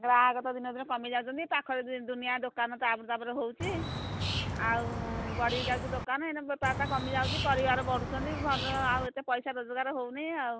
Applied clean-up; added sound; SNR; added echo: none; Bird; 3 dB; none.